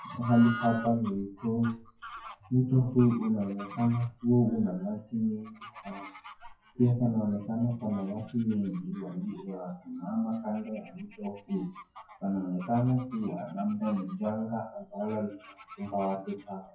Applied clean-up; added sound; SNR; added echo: classical method WPE with log-MMSE.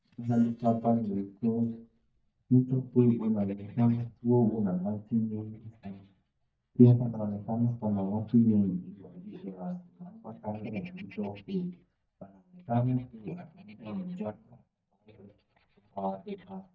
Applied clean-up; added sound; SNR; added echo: neural mask model DeepFilterNet 3.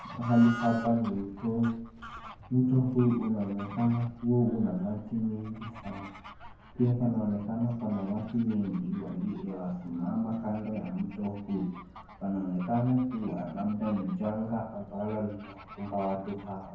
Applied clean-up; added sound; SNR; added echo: none; Bird / Fowl; 17 dB; reverberation time 0.9 s.